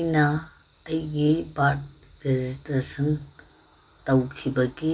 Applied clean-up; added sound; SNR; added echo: none; none; none; none.